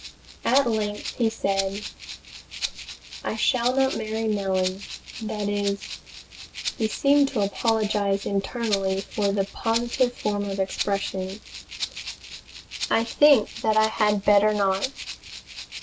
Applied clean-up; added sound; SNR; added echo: none; Rattle (instrument); 10 dB; none.